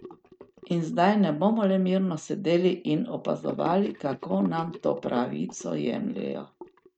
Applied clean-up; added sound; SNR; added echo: neural mask model RNNoise.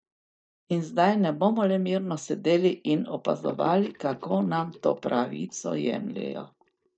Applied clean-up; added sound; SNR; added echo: neural mask model DeepFilterNet 3.